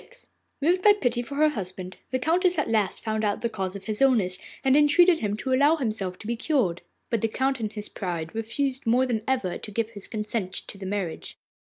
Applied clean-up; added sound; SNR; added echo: none; none; none; none.